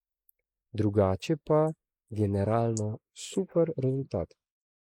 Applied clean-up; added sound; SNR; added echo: neural mask model Resemble Enhance denoiser.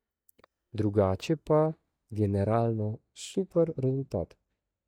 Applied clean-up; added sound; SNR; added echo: neural mask model DeepFilterNet 3.